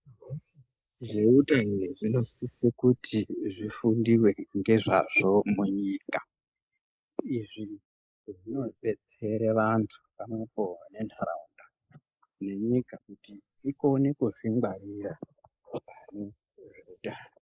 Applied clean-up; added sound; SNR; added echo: neural mask model Resemble Enhance denoiser.